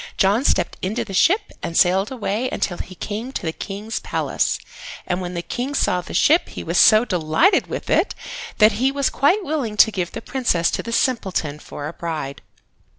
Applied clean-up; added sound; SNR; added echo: none; none; none; none.